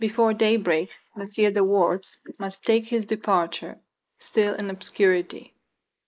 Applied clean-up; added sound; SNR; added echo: neural mask model Resemble Enhance denoiser.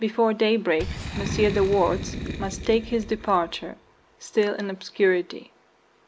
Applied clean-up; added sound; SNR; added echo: none; Boom; 11 dB; none.